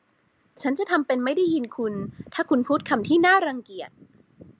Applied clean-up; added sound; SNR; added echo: none; none; none; none.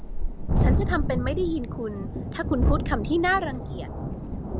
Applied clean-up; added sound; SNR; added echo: none; Thunderstorm; -3 dB; none.